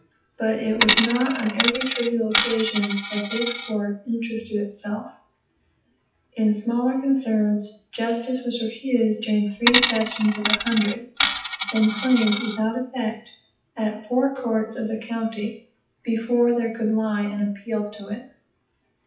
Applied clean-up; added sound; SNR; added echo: classical method WPE with log-MMSE.